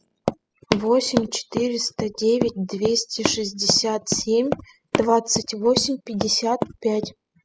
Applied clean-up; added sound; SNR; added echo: classical method spectral subtraction.